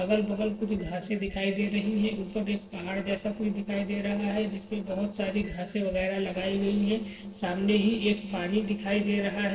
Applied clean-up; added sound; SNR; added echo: neural separator model SepFormer DNS4.